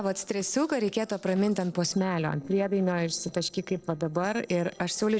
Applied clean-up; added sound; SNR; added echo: neural separator model SepFormer DNS4.